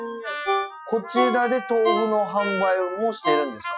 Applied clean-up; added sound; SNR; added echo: classical method Wiener filter.